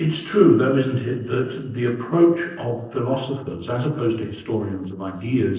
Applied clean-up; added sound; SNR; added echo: neural separator model SepFormer DNS4.